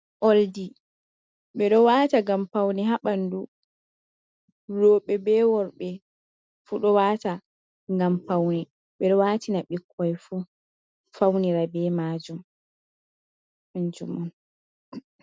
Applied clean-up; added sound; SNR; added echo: none; none; none; none.